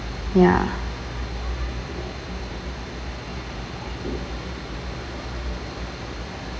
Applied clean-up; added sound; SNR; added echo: none; none; none; none.